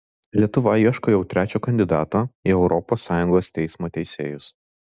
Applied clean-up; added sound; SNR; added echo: none; none; none; none.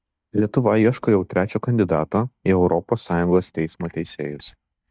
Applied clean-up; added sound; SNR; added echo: neural mask model DeepFilterNet 3.